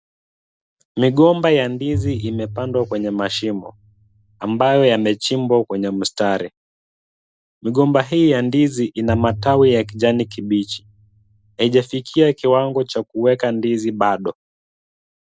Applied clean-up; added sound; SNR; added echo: none; Bowed string instrument; 11 dB; none.